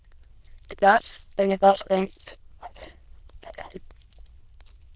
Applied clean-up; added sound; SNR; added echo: neural diffusion model UNIVERSE++.